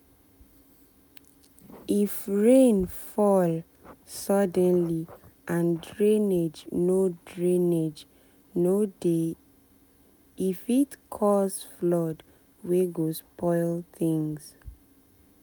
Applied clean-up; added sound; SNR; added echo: none; none; none; none.